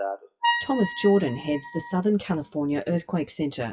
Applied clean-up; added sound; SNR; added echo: classical method WPE with log-MMSE.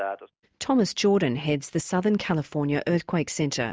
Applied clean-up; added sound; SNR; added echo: none; none; none; none.